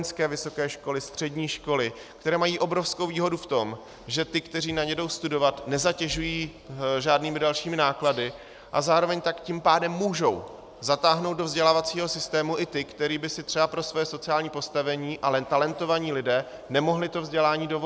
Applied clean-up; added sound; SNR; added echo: none; none; none; none.